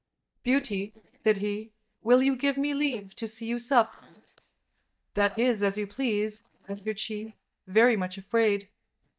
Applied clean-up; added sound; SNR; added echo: neural mask model DeepFilterNet 3.